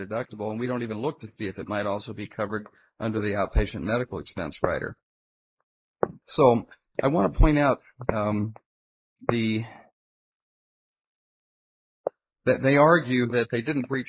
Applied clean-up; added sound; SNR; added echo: neural mask model Resemble Enhance denoiser.